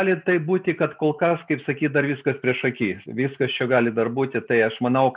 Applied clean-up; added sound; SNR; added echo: none; none; none; none.